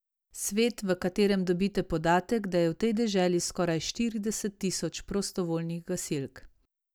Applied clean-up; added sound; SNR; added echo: none; none; none; none.